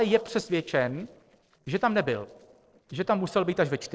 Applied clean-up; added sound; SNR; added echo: neural separator model SepFormer DNS4.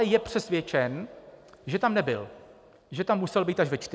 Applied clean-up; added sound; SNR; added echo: none; none; none; none.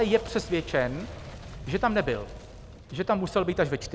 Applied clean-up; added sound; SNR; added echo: none; Boom; 14 dB; none.